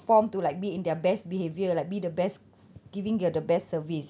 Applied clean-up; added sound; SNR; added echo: none; none; none; none.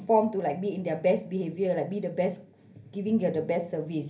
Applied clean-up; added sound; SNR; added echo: none; none; none; reverberation time 0.3 s.